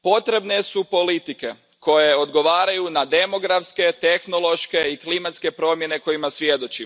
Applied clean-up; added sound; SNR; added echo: none; none; none; none.